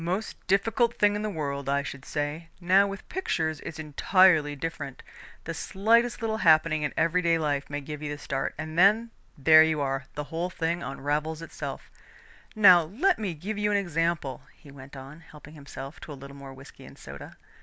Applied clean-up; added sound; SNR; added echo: none; none; none; none.